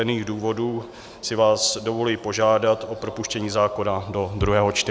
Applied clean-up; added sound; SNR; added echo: none; Bass drum; 7 dB; none.